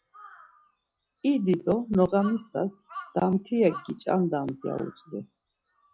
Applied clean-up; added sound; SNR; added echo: classical method log-MMSE.